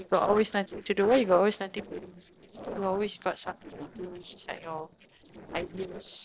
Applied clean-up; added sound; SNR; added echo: neural separator model SepFormer DNS4.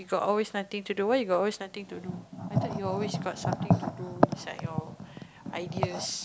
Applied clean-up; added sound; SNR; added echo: none; none; none; none.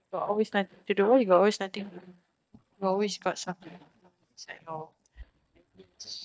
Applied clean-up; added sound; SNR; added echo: neural mask model DeepFilterNet 3.